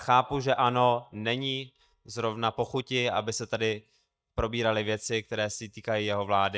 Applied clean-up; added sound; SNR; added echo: neural mask model DeepFilterNet 3.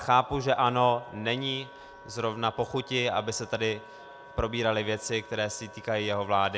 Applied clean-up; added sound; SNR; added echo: none; Wind instrument, woodwind instrument; 20 dB; none.